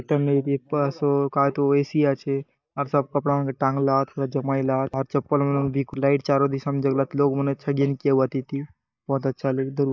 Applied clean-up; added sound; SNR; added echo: neural mask model DeepFilterNet 3.